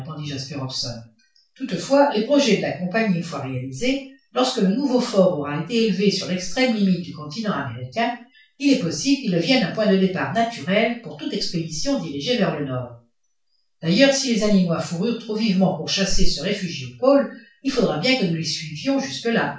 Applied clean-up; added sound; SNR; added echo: none; none; none; reverberation time 0.3 s.